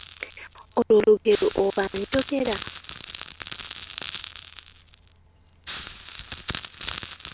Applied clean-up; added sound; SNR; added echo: none; Crackle; 12 dB; none.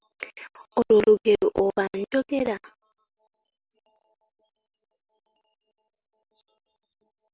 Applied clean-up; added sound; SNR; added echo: none; none; none; none.